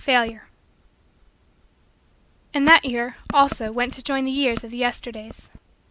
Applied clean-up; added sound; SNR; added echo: none; none; none; none.